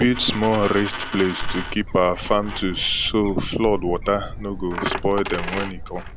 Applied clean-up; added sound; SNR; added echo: none; Coin (dropping) + Bird; 7 dB; none.